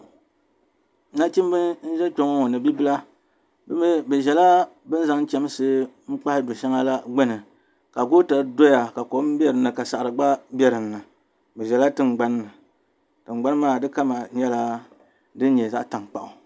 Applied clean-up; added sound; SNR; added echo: none; none; none; none.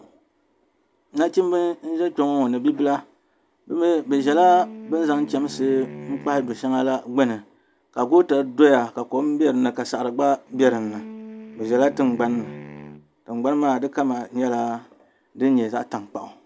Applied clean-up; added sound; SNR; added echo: none; Wind instrument, woodwind instrument; 16 dB; none.